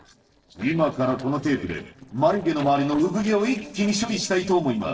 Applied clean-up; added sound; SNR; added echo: neural separator model SepFormer DNS4.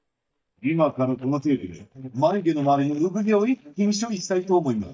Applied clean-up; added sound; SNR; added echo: neural mask model DeepFilterNet 3.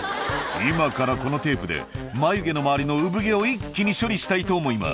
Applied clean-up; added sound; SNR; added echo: none; none; none; none.